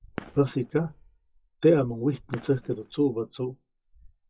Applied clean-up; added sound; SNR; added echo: classical method WPE with log-MMSE.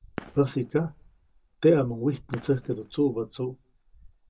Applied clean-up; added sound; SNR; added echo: none; Fireworks; 19 dB; reverberation time 0.2 s.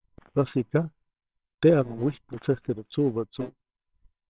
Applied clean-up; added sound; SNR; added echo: neural separator model SepFormer WHAMR!.